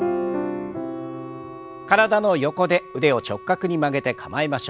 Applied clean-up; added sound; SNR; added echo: none; Wind instrument, woodwind instrument; 18 dB; none.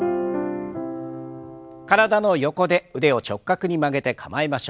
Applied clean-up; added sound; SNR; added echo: none; none; none; none.